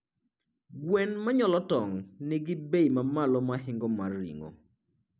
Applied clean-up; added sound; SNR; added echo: none; none; none; none.